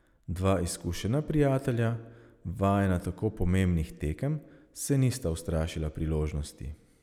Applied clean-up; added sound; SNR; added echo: none; none; none; none.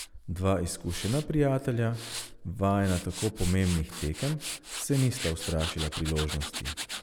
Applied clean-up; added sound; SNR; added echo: none; Tools; 10 dB; none.